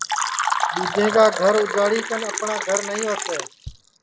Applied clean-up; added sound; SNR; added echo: none; Fill (with liquid); 4 dB; none.